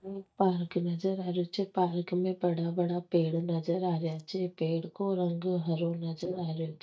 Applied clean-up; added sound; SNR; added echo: neural mask model DeepFilterNet 3.